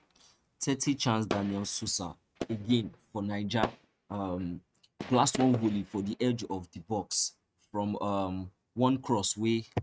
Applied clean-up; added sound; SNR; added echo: neural mask model RNNoise.